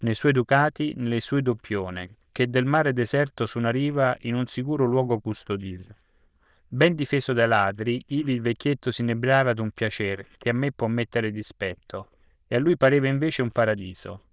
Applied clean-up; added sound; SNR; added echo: neural diffusion model UNIVERSE++.